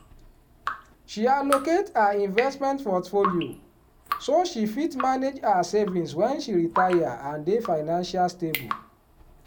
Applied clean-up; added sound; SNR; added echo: none; Drip; 10 dB; none.